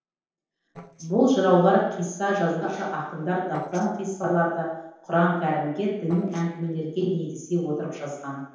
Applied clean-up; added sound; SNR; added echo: neural separator model SepFormer DNS4.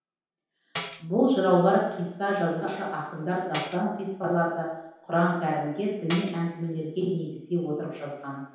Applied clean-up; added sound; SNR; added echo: none; Tambourine; -2 dB; reverberation time 0.9 s.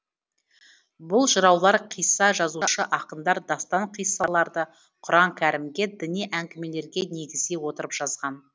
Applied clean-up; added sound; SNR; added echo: none; none; none; none.